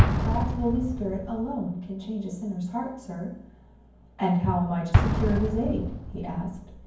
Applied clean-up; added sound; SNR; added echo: none; Explosion; -1 dB; reverberation time 0.9 s.